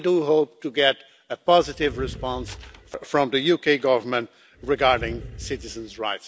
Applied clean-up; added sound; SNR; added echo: none; Animal; 14 dB; none.